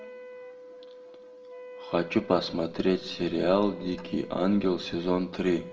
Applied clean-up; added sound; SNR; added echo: none; Wind instrument, woodwind instrument; 16 dB; reverberation time 1.4 s.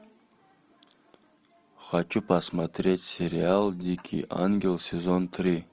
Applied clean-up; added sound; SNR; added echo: none; none; none; none.